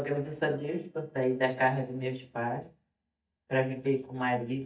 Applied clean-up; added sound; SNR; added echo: neural mask model DeepFilterNet 3.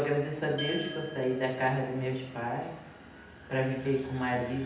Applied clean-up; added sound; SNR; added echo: none; Glass; 13 dB; reverberation time 0.8 s.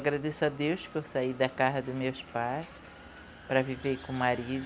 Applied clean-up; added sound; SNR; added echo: none; none; none; none.